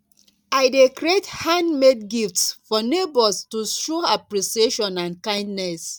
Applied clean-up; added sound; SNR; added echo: none; none; none; none.